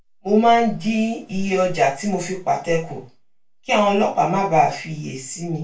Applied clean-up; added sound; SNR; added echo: none; none; none; reverberation time 0.2 s.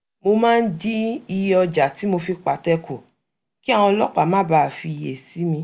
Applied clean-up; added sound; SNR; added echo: none; none; none; none.